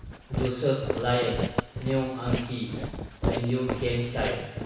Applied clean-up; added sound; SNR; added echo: none; Walk, footsteps; 3 dB; reverberation time 1.1 s.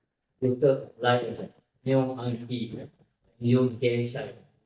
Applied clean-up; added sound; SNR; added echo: neural mask model DeepFilterNet 3.